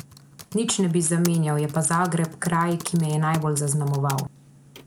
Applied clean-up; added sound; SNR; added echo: none; Typing; 18 dB; none.